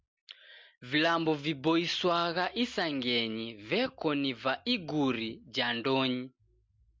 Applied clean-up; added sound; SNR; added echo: none; none; none; none.